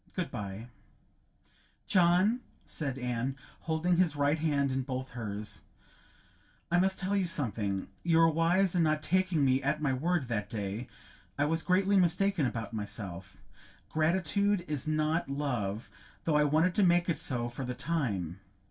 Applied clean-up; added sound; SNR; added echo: none; none; none; reverberation time 0.2 s.